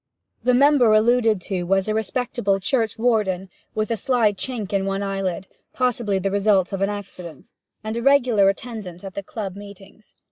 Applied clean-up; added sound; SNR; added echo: neural mask model Resemble Enhance denoiser.